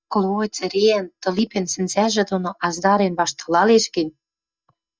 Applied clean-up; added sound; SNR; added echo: neural mask model DeepFilterNet 3.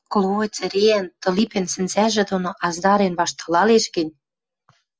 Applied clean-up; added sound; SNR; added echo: none; none; none; none.